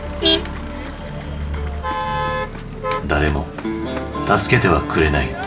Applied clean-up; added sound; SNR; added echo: none; Motor vehicle (road); 4 dB; reverberation time 0.5 s.